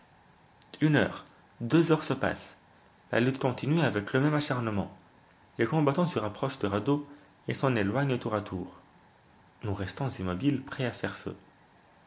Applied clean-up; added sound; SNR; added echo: none; none; none; none.